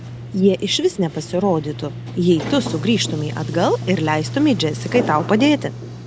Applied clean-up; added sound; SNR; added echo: none; Sliding door; 9 dB; none.